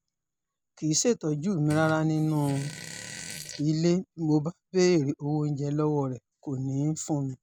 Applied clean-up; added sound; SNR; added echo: none; Fart; 14 dB; none.